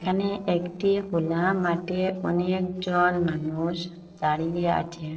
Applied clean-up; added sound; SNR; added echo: neural separator model SepFormer DNS4.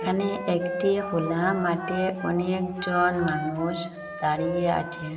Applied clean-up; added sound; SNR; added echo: none; Wind instrument, woodwind instrument; 8 dB; reverberation time 1.9 s.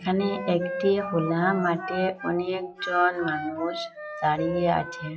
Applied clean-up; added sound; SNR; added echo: classical method WPE with log-MMSE.